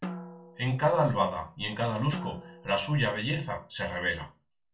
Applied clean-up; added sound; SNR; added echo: none; Drum; 14 dB; reverberation time 0.3 s.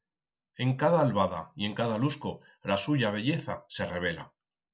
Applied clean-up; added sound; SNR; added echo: none; none; none; none.